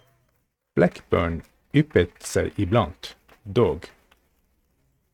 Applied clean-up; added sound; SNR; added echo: neural mask model RNNoise.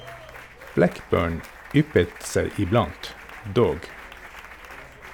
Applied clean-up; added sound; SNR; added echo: none; Applause; 17 dB; none.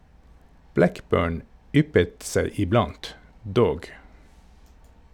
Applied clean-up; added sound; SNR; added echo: none; none; none; none.